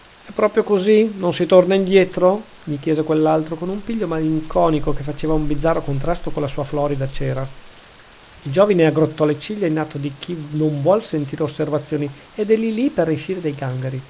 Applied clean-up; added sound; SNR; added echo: none; Rain; 12 dB; none.